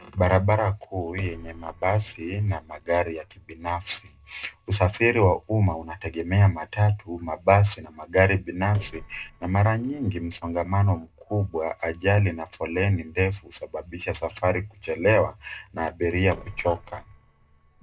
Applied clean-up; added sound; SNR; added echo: neural separator model SepFormer DNS4.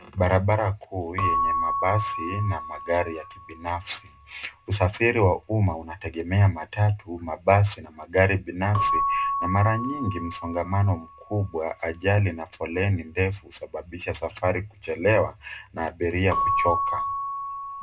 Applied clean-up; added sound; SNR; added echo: none; Keyboard (musical) / Bell; 6 dB; reverberation time 0.2 s.